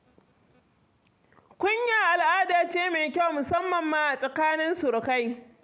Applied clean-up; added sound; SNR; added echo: none; none; none; none.